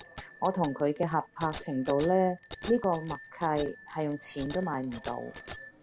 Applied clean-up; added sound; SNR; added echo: none; Bicycle bell; 3 dB; none.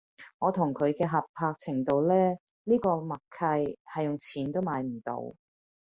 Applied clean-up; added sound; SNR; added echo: none; none; none; none.